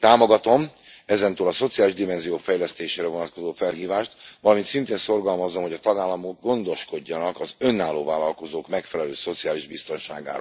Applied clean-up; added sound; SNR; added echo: none; none; none; none.